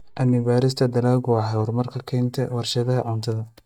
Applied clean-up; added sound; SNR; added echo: neural mask model DeepFilterNet 3.